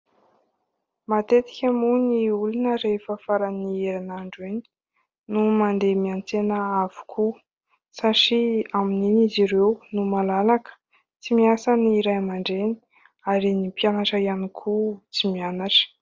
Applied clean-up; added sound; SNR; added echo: none; none; none; none.